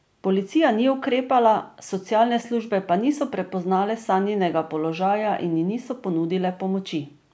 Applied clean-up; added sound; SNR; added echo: none; none; none; none.